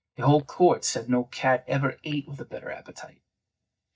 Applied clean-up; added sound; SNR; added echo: neural mask model DeepFilterNet 3.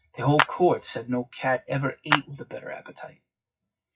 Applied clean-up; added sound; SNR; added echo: classical method WPE with log-MMSE.